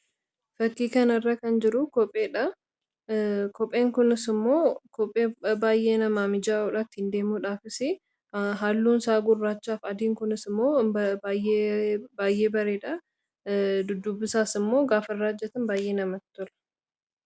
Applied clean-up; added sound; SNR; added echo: none; none; none; none.